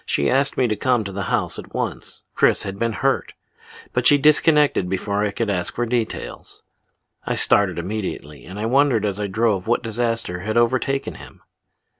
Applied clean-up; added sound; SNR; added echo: none; none; none; none.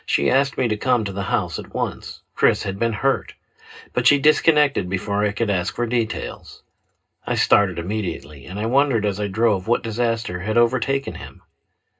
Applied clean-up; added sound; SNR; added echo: none; none; none; reverberation time 0.2 s.